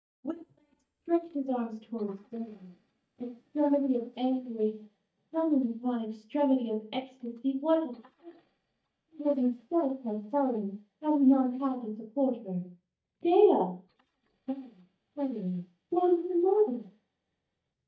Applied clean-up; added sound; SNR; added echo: neural mask model DeepFilterNet 3.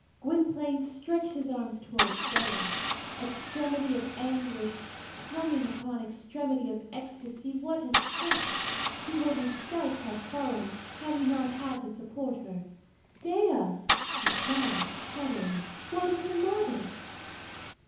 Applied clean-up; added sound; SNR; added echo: none; Idling / Engine starting / Car; 1 dB; reverberation time 0.7 s.